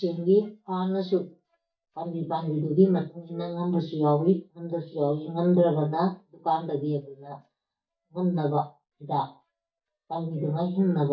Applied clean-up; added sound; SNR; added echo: neural mask model DeepFilterNet 3.